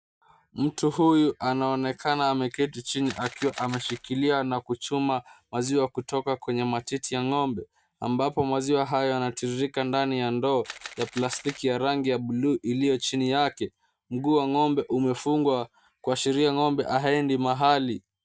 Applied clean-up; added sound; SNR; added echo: none; Camera; 16 dB; none.